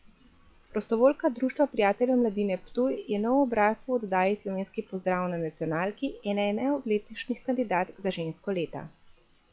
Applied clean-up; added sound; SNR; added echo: classical method log-MMSE.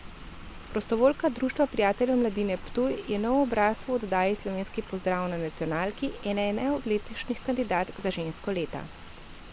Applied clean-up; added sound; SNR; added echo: none; Rain; 14 dB; none.